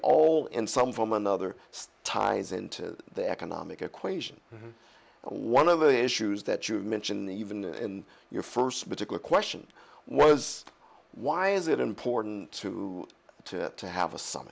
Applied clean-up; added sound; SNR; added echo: none; none; none; none.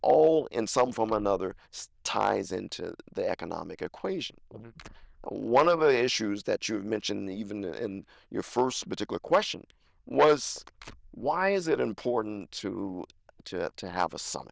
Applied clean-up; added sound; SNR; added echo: neural diffusion model UNIVERSE++.